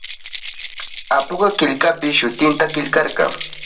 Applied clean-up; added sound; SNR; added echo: none; Keys jangling; 12 dB; reverberation time 0.2 s.